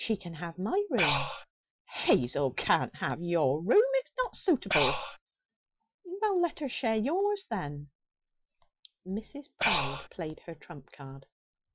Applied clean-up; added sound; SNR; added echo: classical method Wiener filter.